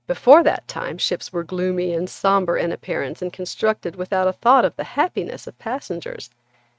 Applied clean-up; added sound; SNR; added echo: neural mask model RNNoise.